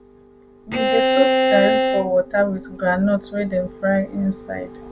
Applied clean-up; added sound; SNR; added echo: none; Bowed string instrument; -2 dB; none.